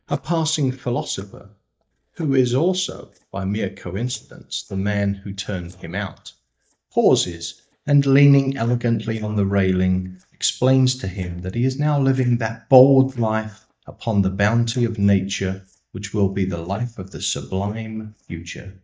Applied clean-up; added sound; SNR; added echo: neural mask model DeepFilterNet 3.